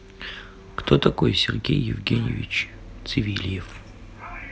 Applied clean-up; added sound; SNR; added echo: none; none; none; none.